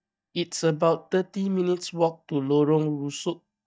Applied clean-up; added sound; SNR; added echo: neural mask model DeepFilterNet 3.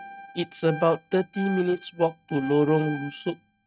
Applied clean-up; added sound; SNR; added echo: neural mask model RNNoise.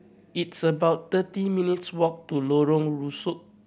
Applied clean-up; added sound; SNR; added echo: none; none; none; none.